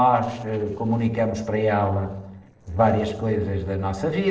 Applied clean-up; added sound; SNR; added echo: neural separator model SepFormer DNS4.